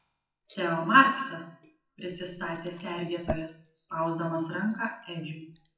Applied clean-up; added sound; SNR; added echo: classical method WPE with log-MMSE.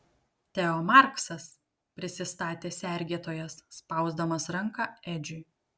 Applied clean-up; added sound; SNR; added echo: none; none; none; none.